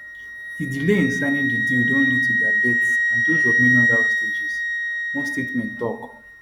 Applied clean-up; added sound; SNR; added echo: none; Wind instrument, woodwind instrument; -4 dB; none.